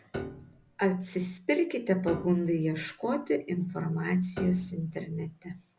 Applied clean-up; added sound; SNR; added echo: none; Piano; 13 dB; none.